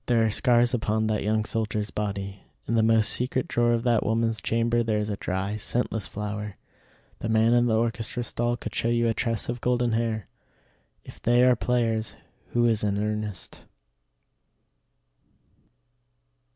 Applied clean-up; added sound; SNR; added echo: none; none; none; none.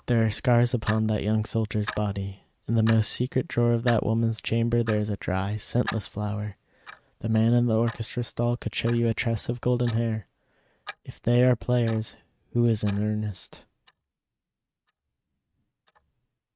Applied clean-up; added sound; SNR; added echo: neural mask model RNNoise.